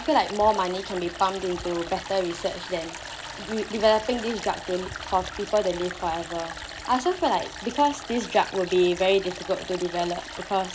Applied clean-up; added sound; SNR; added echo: none; Stream; 12 dB; none.